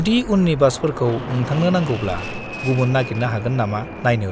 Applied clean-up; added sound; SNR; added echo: none; Crumpling, crinkling + Fixed-wing aircraft, airplane; 11 dB; none.